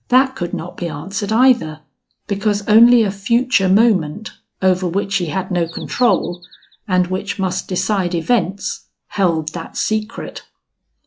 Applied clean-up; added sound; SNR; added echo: classical method log-MMSE.